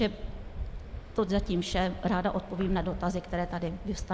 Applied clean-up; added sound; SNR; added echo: none; Waves, surf; 8 dB; none.